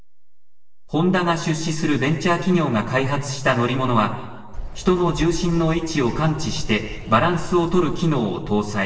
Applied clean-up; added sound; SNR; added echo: neural separator model SepFormer DNS4.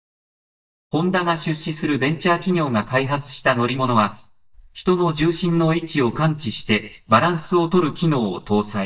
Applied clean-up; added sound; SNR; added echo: neural mask model DeepFilterNet 3.